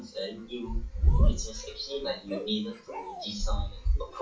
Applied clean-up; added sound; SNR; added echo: classical method WPE with log-MMSE.